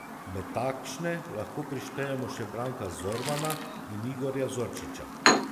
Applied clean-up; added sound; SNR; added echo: none; Chirp, tweet; -1 dB; none.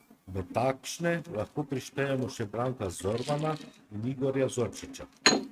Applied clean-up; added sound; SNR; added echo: neural mask model RNNoise.